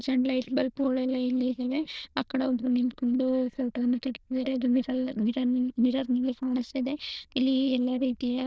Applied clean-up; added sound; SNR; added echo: neural diffusion model UNIVERSE++.